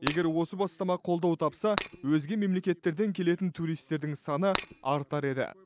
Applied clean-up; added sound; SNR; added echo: none; Shatter; 5 dB; none.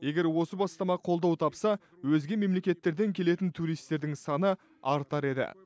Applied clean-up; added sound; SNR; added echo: none; none; none; none.